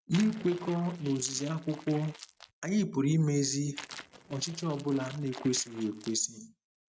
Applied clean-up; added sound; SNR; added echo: neural mask model RNNoise.